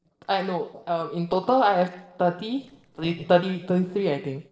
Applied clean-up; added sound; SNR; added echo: neural separator model SepFormer DNS4.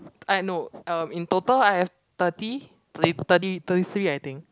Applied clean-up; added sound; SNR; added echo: none; none; none; none.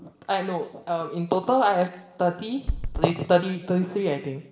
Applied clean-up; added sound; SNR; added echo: none; Run; 3 dB; reverberation time 0.9 s.